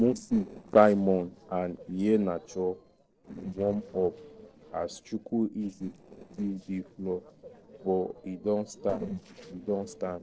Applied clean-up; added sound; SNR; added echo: neural separator model SepFormer DNS4.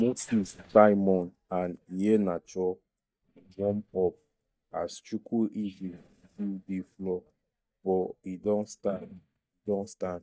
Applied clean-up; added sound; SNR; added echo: neural mask model DeepFilterNet 3.